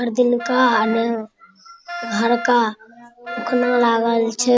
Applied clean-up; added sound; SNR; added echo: none; Wind instrument, woodwind instrument; 12 dB; none.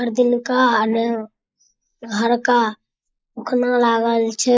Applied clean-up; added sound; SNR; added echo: neural mask model Resemble Enhance denoiser.